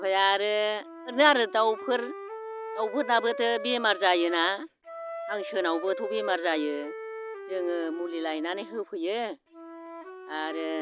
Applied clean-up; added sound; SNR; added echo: none; Wind instrument, woodwind instrument; 11 dB; none.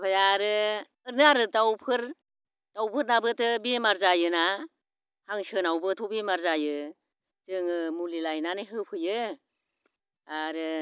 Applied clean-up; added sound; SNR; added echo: none; none; none; none.